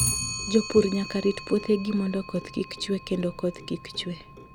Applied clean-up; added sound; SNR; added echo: none; Clock; 8 dB; none.